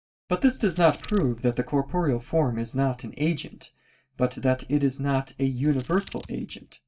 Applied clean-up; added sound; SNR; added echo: neural mask model DeepFilterNet 3.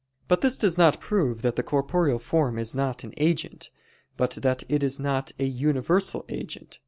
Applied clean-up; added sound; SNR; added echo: none; none; none; none.